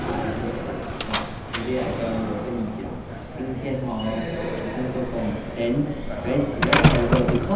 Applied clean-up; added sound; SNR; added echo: none; Slam; -1 dB; reverberation time 0.8 s.